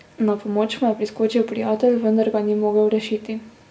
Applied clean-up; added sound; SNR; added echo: none; none; none; none.